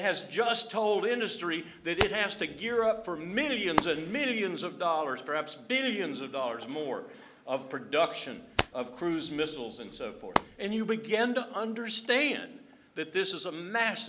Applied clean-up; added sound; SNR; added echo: none; Hands; 6 dB; none.